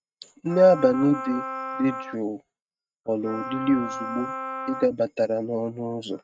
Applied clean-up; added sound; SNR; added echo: neural mask model RNNoise.